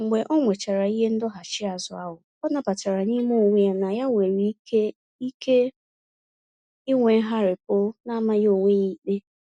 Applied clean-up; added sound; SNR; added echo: neural mask model DeepFilterNet 3.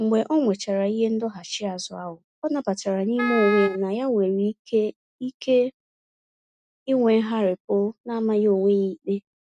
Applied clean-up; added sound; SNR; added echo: neural mask model RNNoise.